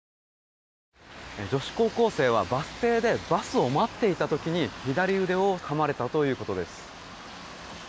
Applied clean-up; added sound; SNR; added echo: none; none; none; none.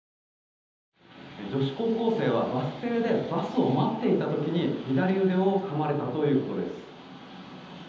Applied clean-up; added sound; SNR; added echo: none; none; none; reverberation time 0.9 s.